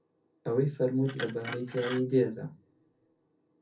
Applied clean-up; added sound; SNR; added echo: none; Glass; 13 dB; reverberation time 0.3 s.